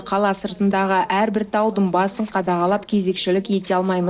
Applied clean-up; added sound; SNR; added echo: neural separator model SepFormer DNS4.